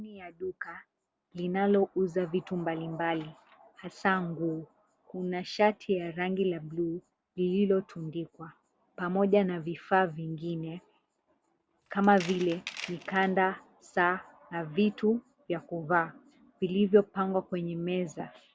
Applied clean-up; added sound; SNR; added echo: none; Tools; 14 dB; none.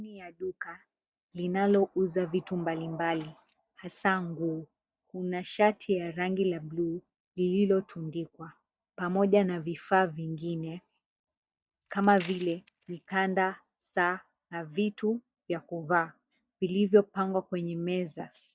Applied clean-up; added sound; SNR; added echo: neural mask model DeepFilterNet 3.